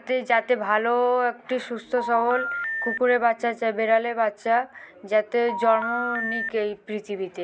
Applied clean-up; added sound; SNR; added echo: none; Telephone; 6 dB; none.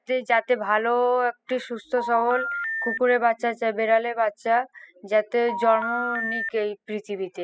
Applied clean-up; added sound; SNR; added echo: classical method spectral subtraction.